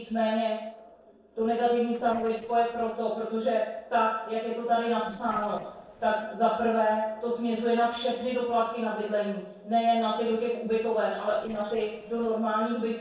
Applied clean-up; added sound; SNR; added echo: neural separator model SepFormer DNS4.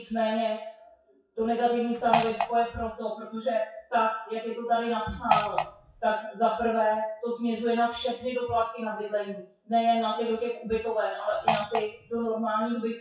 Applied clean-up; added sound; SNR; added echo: classical method WPE with log-MMSE.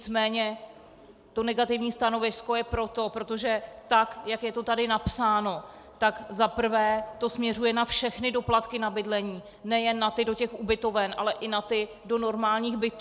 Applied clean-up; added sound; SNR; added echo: none; none; none; none.